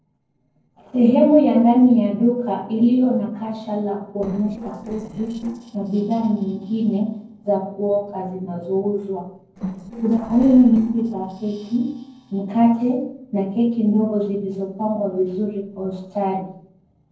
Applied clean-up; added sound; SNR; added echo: neural separator model SepFormer DNS4.